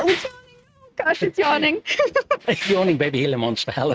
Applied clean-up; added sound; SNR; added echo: neural mask model RNNoise.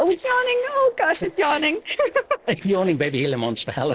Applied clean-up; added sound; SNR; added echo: neural separator model SepFormer DNS4.